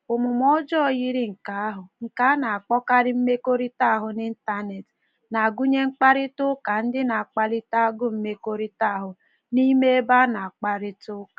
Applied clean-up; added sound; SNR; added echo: none; none; none; none.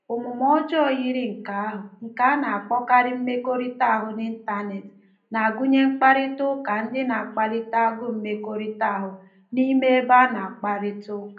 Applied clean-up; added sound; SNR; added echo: none; none; none; reverberation time 0.4 s.